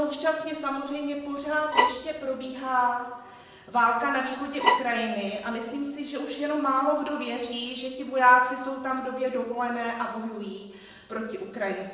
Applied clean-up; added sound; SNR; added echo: none; Bowed string instrument; -2 dB; reverberation time 0.9 s.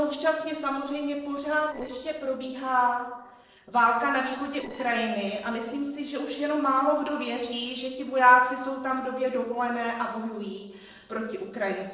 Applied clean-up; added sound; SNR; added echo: neural separator model SepFormer DNS4.